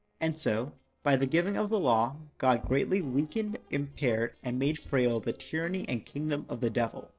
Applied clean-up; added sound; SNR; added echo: neural separator model SepFormer DNS4.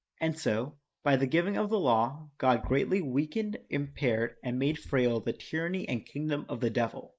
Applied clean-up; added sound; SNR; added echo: neural mask model Resemble Enhance denoiser.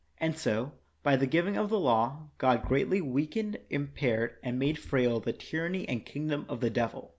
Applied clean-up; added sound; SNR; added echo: none; none; none; none.